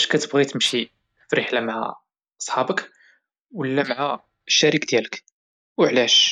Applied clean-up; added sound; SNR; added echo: neural mask model DeepFilterNet 3.